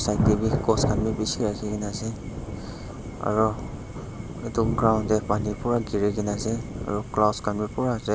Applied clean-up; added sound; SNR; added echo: none; Thunder / Rain; 4 dB; none.